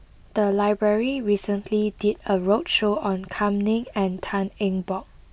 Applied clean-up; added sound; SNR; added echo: none; none; none; none.